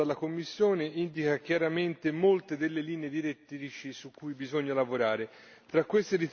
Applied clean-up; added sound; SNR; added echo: none; none; none; none.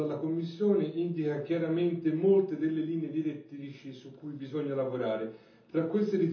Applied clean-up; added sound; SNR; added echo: none; none; none; reverberation time 0.6 s.